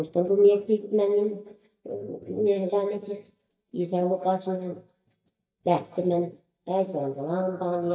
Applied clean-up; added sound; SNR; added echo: neural mask model DeepFilterNet 3.